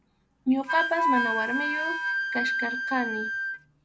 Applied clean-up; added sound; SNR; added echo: none; Wind instrument, woodwind instrument; -1 dB; none.